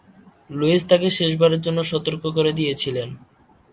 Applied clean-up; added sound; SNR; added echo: none; none; none; none.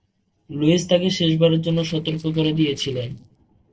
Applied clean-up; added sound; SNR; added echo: neural separator model SepFormer DNS4.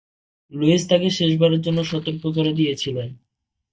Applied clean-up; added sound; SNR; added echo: neural mask model DeepFilterNet 3.